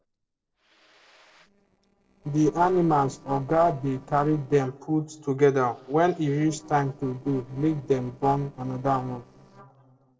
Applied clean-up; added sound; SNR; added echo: neural separator model SepFormer DNS4.